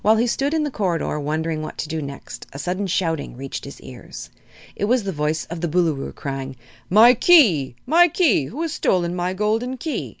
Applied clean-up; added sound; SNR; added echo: none; none; none; none.